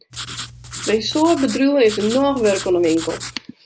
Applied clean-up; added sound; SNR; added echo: none; Writing; 13 dB; none.